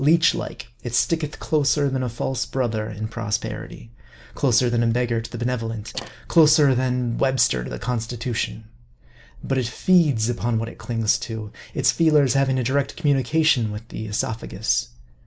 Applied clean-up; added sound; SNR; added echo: neural mask model Resemble Enhance denoiser.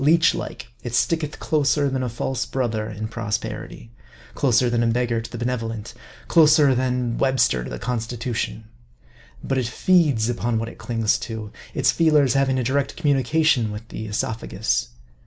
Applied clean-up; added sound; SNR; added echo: none; none; none; none.